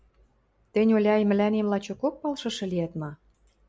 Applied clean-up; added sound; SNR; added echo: none; none; none; none.